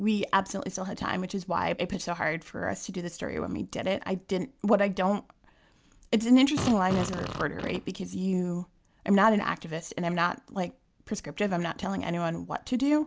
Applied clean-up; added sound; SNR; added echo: none; Fart; 7 dB; none.